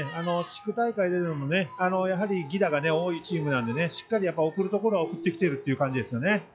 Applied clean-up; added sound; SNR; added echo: classical method log-MMSE.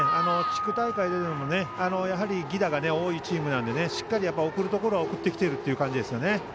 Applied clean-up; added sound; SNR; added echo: none; Piano; 7 dB; none.